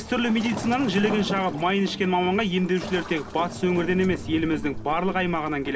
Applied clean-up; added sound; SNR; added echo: none; Waves, surf; 12 dB; reverberation time 0.3 s.